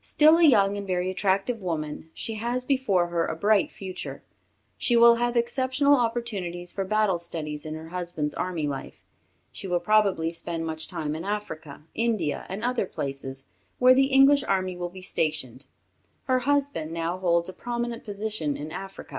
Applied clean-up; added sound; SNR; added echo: none; none; none; none.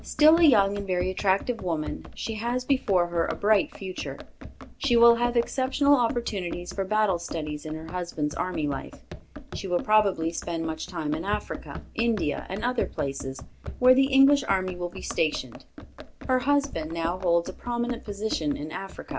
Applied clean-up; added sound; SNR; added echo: none; Run; 13 dB; none.